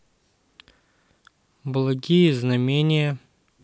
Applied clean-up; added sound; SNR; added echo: none; none; none; none.